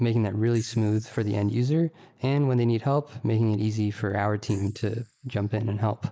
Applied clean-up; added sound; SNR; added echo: neural mask model Resemble Enhance denoiser.